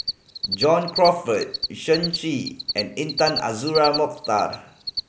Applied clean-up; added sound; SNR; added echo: none; Cricket; 8 dB; none.